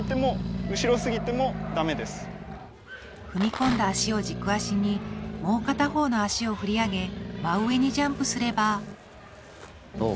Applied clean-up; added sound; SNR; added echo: none; Rattle + Growling; 7 dB; none.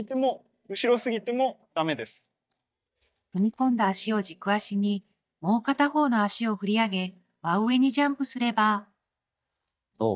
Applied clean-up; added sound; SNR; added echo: neural mask model DeepFilterNet 3.